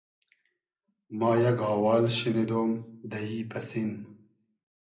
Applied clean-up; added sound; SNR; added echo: none; none; none; reverberation time 0.5 s.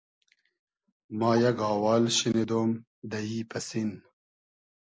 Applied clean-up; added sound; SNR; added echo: none; none; none; none.